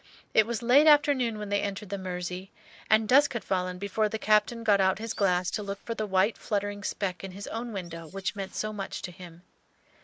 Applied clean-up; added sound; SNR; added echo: neural mask model Resemble Enhance denoiser.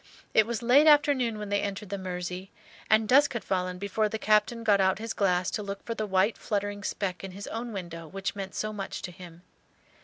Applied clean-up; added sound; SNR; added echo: none; none; none; none.